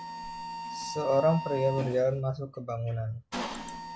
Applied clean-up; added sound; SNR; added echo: none; Mechanisms; 9 dB; none.